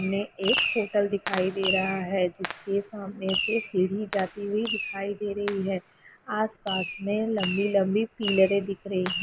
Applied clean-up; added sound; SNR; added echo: none; Fireworks; 7 dB; none.